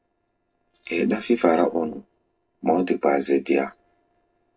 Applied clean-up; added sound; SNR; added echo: neural separator model SepFormer DNS4.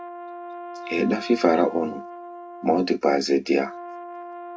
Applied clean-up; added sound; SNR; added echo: none; Brass instrument; 13 dB; reverberation time 0.2 s.